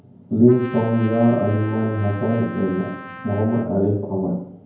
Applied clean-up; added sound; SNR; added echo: none; Trumpet; 17 dB; reverberation time 0.9 s.